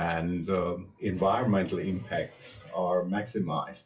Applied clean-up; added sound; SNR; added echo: classical method WPE with log-MMSE.